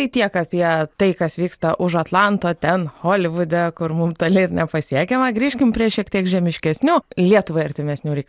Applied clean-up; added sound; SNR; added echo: none; none; none; none.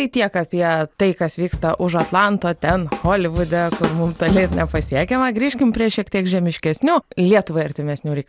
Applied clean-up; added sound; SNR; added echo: none; Drum / Drum kit; 8 dB; none.